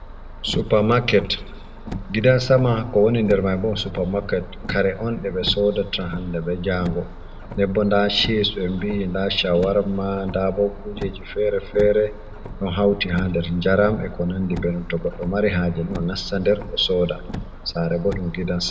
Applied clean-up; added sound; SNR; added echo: none; Car; 12 dB; reverberation time 0.5 s.